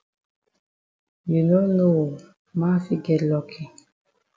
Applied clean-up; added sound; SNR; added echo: none; none; none; none.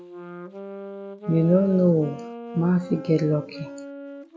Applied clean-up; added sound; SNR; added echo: none; Wind instrument, woodwind instrument; 14 dB; none.